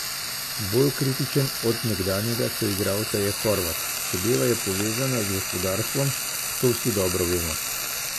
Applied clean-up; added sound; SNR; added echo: none; Frying (food); 3 dB; none.